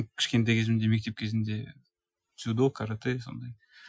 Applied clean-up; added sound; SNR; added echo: classical method Wiener filter.